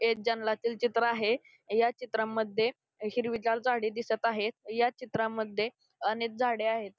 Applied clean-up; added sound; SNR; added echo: none; none; none; none.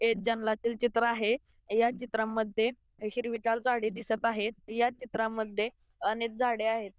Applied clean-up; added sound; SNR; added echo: neural diffusion model UNIVERSE++.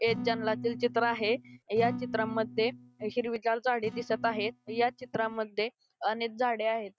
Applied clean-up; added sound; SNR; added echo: neural mask model RNNoise.